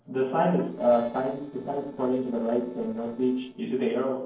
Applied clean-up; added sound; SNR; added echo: neural separator model SepFormer DNS4.